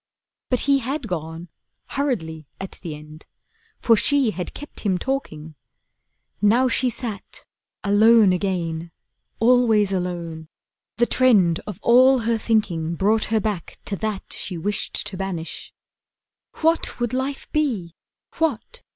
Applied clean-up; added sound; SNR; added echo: none; none; none; none.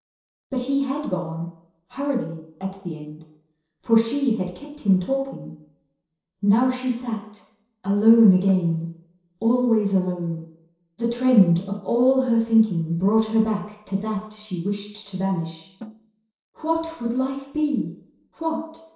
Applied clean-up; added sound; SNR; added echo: neural separator model SepFormer DNS4.